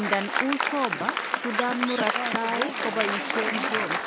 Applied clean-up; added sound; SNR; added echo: none; Applause; -2 dB; none.